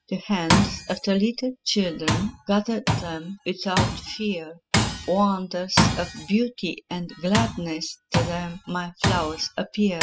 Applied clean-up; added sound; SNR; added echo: classical method spectral subtraction.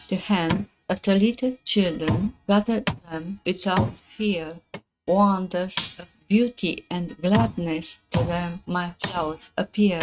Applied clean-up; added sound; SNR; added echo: neural mask model RNNoise.